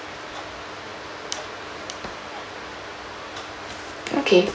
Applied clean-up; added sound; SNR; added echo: none; none; none; none.